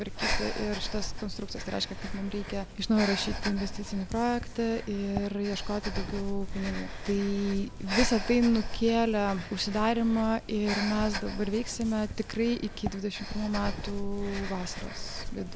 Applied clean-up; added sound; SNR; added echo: none; Breathing; 5 dB; none.